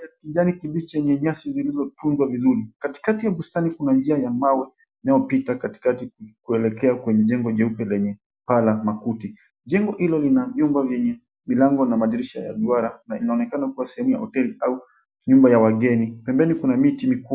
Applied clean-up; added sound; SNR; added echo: none; none; none; none.